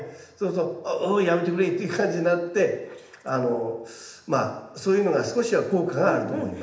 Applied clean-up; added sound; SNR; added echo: none; none; none; reverberation time 0.8 s.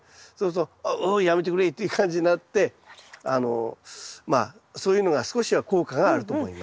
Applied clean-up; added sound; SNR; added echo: none; none; none; none.